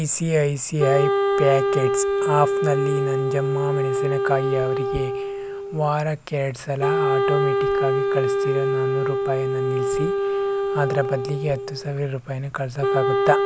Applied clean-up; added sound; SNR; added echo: none; Wind instrument, woodwind instrument; -2 dB; none.